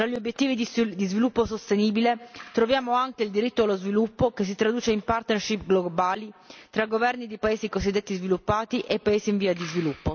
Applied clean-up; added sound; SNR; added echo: none; none; none; none.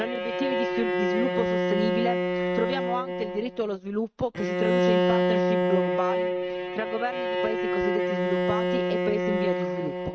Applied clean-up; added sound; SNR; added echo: neural mask model RNNoise.